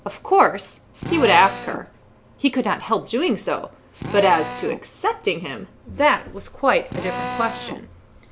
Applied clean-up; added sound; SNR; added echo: none; Drill; 12 dB; none.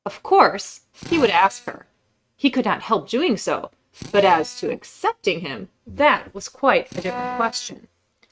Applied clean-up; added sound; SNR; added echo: neural mask model RNNoise.